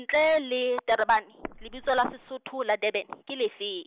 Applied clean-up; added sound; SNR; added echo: neural mask model Resemble Enhance denoiser.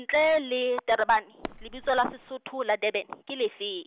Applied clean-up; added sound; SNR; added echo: none; Fireworks; 15 dB; none.